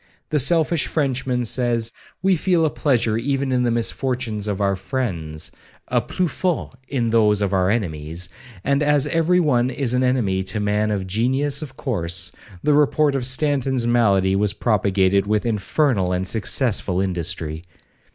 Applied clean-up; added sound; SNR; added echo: neural mask model Resemble Enhance denoiser.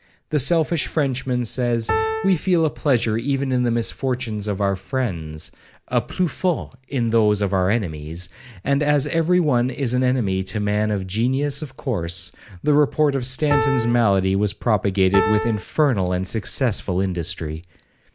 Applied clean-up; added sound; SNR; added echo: none; Piano; 1 dB; none.